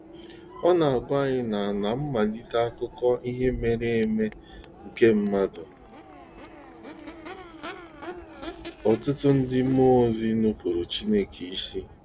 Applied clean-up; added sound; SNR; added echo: none; Crowd / Race car, auto racing / Accelerating, revving, vroom; 19 dB; none.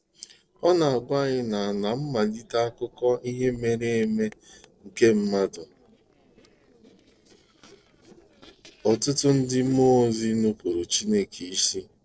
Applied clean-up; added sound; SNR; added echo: neural separator model SepFormer DNS4.